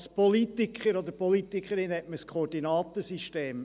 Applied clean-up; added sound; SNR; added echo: none; none; none; none.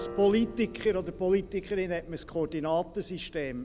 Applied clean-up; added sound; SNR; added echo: none; Piano + Thunder / Explosion; 15 dB; none.